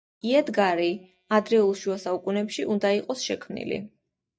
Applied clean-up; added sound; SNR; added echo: neural mask model DeepFilterNet 3.